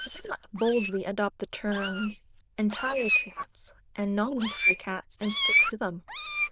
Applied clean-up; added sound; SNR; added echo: neural diffusion model UNIVERSE++.